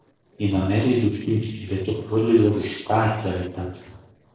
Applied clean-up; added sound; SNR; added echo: neural separator model SepFormer DNS4.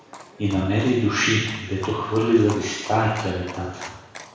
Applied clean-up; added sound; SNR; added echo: none; Livestock, farm animals, working animals; 17 dB; reverberation time 1.1 s.